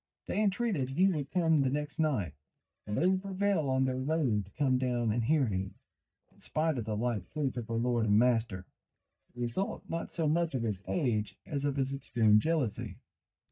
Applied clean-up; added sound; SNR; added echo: neural mask model DeepFilterNet 3.